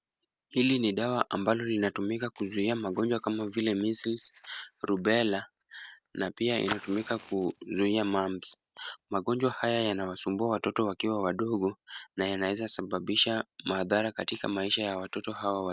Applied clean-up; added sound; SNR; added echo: neural separator model SepFormer DNS4.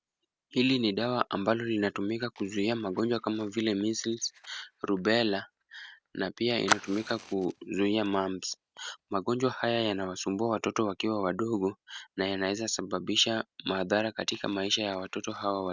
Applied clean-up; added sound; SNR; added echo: none; Fire; 15 dB; none.